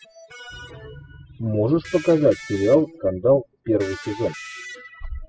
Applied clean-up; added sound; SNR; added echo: classical method spectral subtraction.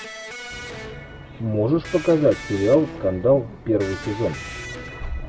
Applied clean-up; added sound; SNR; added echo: none; Electric guitar; 14 dB; none.